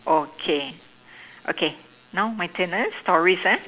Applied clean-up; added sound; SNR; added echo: none; none; none; none.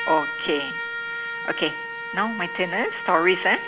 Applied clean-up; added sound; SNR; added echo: none; Trumpet; 6 dB; none.